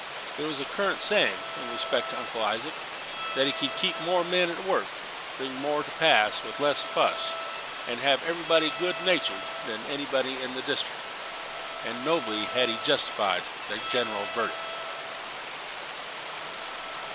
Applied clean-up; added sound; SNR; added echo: none; Water + Bowed string instrument; 5 dB; none.